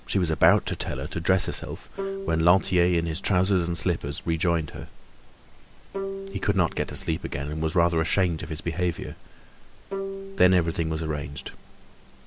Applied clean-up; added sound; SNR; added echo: none; Bowed string instrument; 15 dB; none.